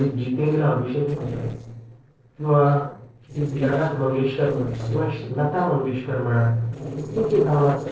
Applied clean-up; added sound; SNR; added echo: neural separator model SepFormer DNS4.